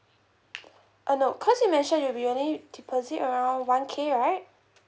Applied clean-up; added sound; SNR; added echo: none; none; none; none.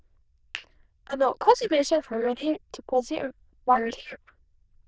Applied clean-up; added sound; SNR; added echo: neural diffusion model UNIVERSE++.